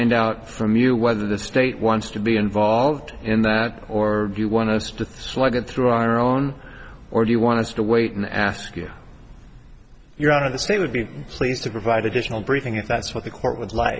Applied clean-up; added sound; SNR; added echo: none; none; none; none.